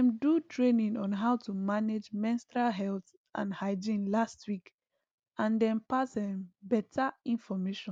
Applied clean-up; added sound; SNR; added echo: none; none; none; none.